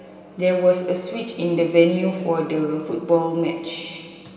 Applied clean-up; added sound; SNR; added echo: none; none; none; reverberation time 2.4 s.